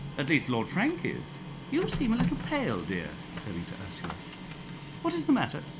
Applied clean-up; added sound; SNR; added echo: none; Printer; 6 dB; reverberation time 0.5 s.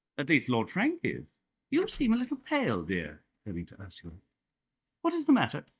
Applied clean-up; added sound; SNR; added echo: neural mask model DeepFilterNet 3.